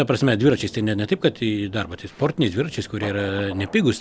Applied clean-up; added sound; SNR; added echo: none; Thunder + Thump, thud; 19 dB; none.